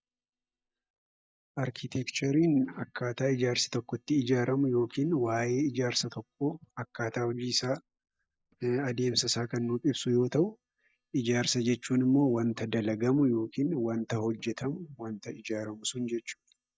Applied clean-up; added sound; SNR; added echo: neural mask model DeepFilterNet 3.